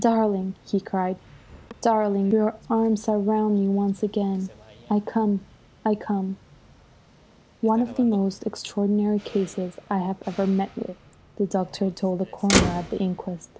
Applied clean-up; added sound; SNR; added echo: none; Motor vehicle (road); 11 dB; none.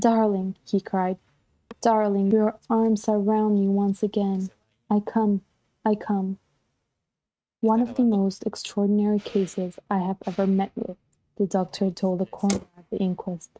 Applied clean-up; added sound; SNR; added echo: neural mask model RNNoise.